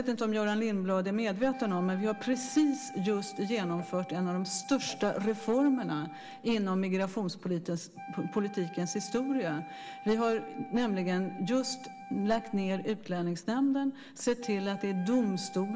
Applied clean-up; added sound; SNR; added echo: none; Wind instrument, woodwind instrument; 16 dB; reverberation time 1.8 s.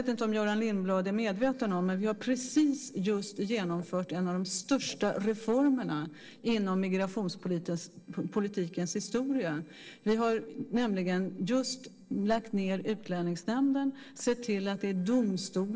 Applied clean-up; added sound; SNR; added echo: neural separator model SepFormer DNS4.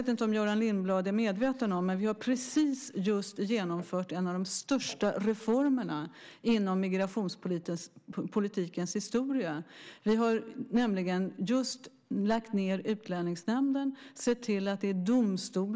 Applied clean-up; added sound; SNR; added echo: none; none; none; none.